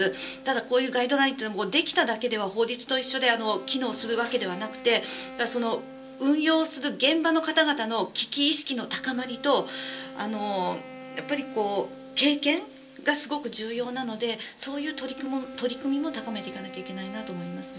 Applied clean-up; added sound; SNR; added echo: none; Wind instrument, woodwind instrument; 17 dB; reverberation time 0.2 s.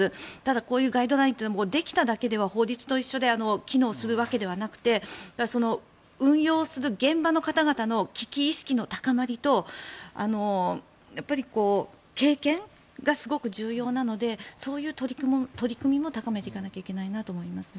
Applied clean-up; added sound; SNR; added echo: none; none; none; none.